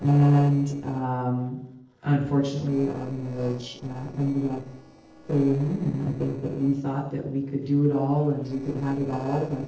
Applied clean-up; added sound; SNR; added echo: neural separator model SepFormer DNS4.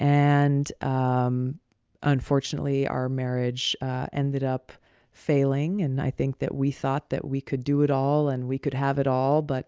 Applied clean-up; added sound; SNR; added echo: none; none; none; none.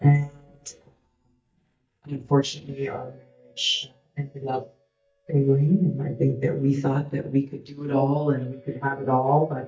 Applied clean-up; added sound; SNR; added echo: neural mask model DeepFilterNet 3.